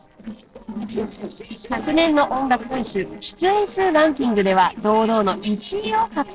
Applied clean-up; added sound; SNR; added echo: neural separator model SepFormer DNS4.